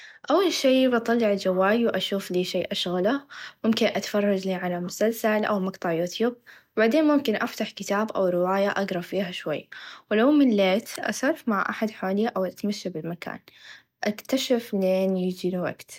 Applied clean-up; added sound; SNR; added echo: none; none; none; none.